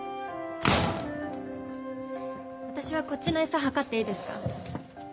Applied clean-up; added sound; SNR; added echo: none; none; none; none.